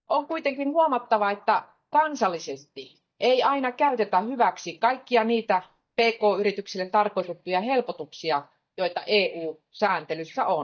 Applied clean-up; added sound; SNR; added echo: neural mask model DeepFilterNet 3.